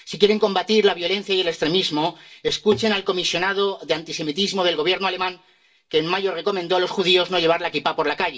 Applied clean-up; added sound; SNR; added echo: none; none; none; reverberation time 0.2 s.